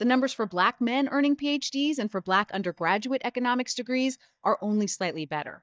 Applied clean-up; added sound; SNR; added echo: neural mask model DeepFilterNet 3.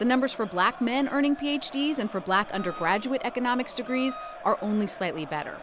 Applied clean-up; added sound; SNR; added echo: none; Wind instrument, woodwind instrument + Crowd; 15 dB; none.